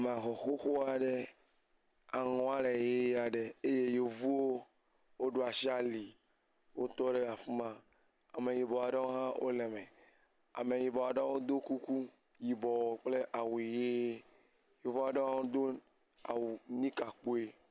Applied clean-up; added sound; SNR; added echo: none; none; none; none.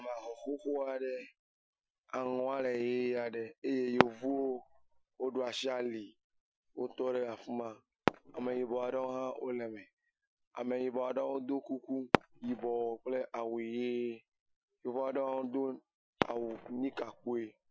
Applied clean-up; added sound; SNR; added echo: classical method Wiener filter.